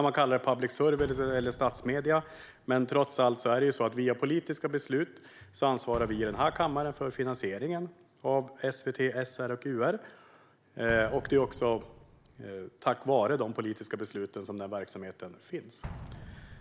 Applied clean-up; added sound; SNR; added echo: none; Explosion; 20 dB; none.